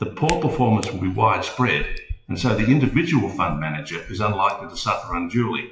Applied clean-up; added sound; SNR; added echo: classical method WPE with log-MMSE.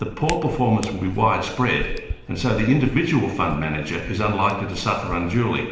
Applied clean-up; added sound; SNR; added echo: none; Hands; 13 dB; reverberation time 1.1 s.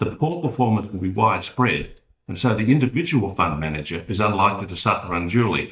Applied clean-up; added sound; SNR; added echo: neural mask model DeepFilterNet 3.